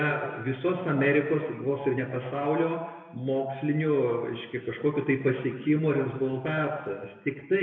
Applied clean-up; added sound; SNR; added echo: none; none; none; reverberation time 1.2 s.